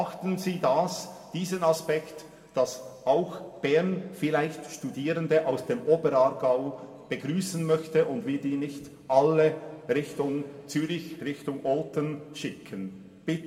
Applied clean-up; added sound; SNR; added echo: none; none; none; reverberation time 1.3 s.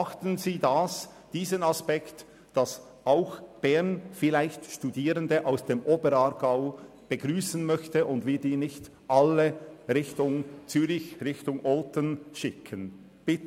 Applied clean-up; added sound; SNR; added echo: none; none; none; none.